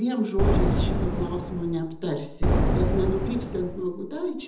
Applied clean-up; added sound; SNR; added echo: none; Boom; -4 dB; reverberation time 0.8 s.